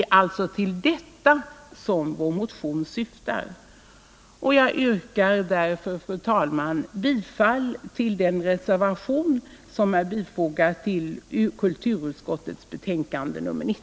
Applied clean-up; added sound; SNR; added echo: none; none; none; none.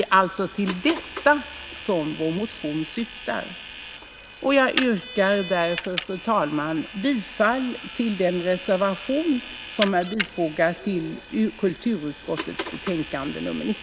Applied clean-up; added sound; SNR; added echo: none; Vehicle; 11 dB; none.